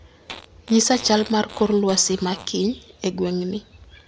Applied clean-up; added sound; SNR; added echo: none; Fart; 17 dB; none.